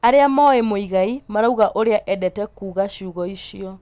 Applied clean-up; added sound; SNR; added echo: none; none; none; none.